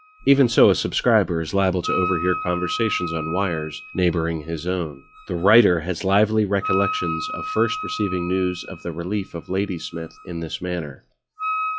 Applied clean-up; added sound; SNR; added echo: classical method log-MMSE.